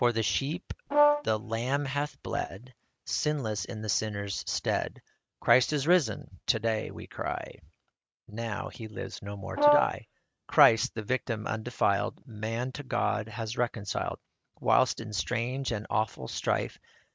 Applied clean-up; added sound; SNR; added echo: neural mask model RNNoise.